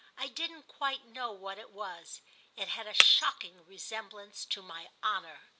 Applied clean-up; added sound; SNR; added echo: none; Shatter; 1 dB; none.